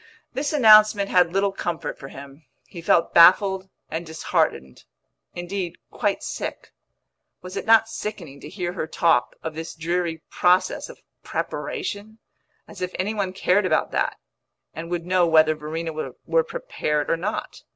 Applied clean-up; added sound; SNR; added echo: none; none; none; none.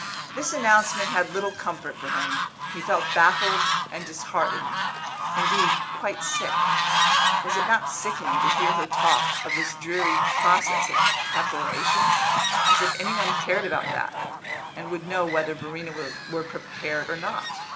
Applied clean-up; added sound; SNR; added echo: none; Fowl; -3 dB; reverberation time 0.4 s.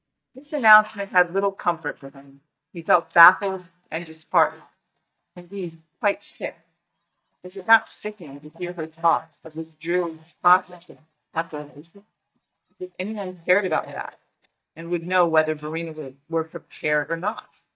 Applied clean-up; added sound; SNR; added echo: neural mask model DeepFilterNet 3.